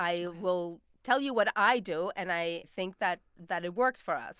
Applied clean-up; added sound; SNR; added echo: none; none; none; none.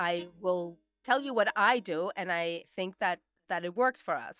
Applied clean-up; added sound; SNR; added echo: neural mask model DeepFilterNet 3.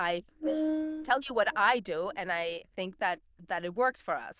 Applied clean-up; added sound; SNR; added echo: neural diffusion model UNIVERSE++.